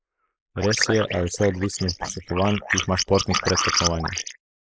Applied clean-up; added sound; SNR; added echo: neural mask model Resemble Enhance denoiser.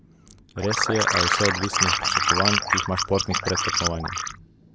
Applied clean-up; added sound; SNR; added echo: none; Liquid; -4 dB; none.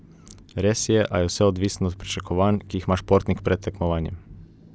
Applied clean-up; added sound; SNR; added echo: none; none; none; none.